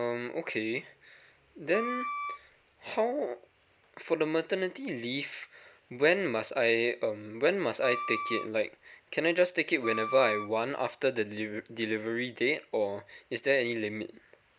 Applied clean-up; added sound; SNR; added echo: none; Wind instrument, woodwind instrument; 7 dB; none.